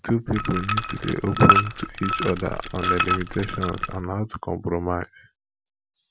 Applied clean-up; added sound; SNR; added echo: none; Liquid; -1 dB; none.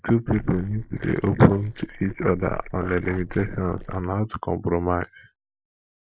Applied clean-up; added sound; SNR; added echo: neural mask model Resemble Enhance denoiser.